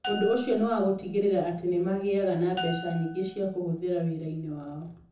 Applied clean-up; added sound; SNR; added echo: none; Glass; 7 dB; reverberation time 0.5 s.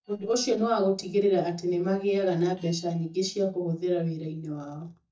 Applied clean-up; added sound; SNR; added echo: neural mask model DeepFilterNet 3.